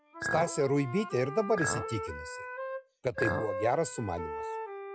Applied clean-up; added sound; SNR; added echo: classical method log-MMSE.